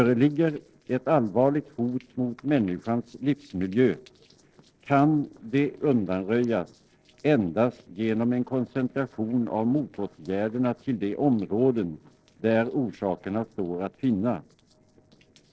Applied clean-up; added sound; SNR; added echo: neural separator model SepFormer DNS4.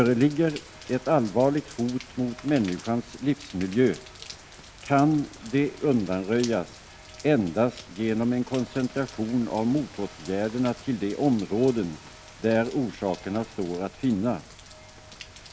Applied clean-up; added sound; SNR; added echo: none; Rain; 20 dB; none.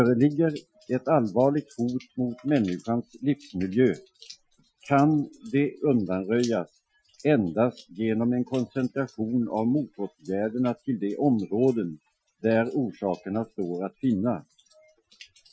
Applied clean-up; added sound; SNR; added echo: classical method Wiener filter.